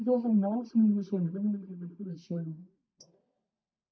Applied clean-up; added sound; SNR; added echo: neural mask model DeepFilterNet 3.